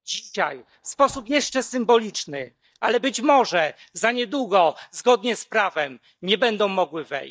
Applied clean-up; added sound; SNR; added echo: neural mask model DeepFilterNet 3.